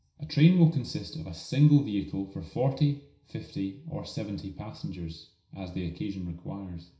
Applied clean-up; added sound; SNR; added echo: none; none; none; reverberation time 0.5 s.